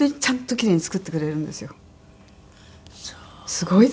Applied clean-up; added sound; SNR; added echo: none; none; none; none.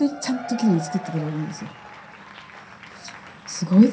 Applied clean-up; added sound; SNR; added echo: none; Applause / Crowd / Cheering; 15 dB; reverberation time 0.3 s.